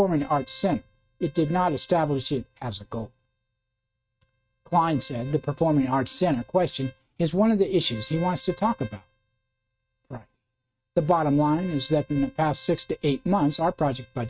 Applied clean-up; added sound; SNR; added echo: neural mask model RNNoise.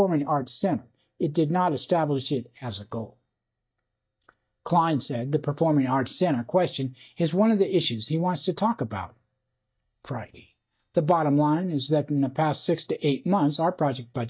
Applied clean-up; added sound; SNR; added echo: neural mask model DeepFilterNet 3.